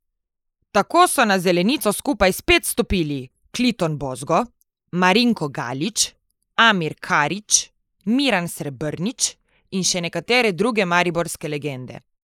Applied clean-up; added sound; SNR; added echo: neural mask model Resemble Enhance denoiser.